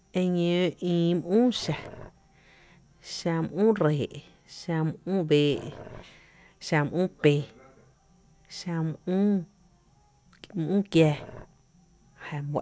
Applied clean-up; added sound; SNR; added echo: none; Growling; 18 dB; none.